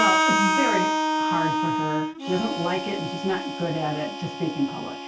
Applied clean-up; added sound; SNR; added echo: none; Harmonica; -3 dB; reverberation time 0.2 s.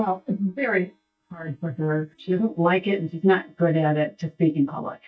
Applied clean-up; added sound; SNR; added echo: neural mask model DeepFilterNet 3.